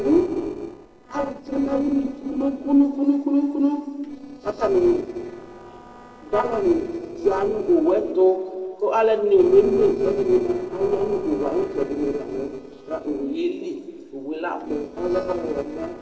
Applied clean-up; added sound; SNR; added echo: neural separator model SepFormer DNS4.